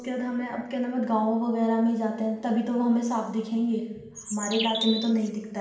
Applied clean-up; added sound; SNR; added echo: none; Bird; 7 dB; reverberation time 1.0 s.